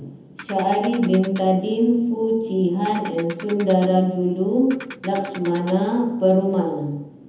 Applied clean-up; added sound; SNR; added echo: none; Ratchet, pawl; 19 dB; reverberation time 0.9 s.